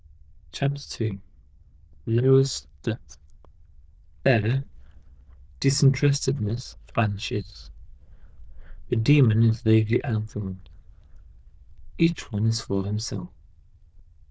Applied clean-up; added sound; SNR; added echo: neural diffusion model UNIVERSE++.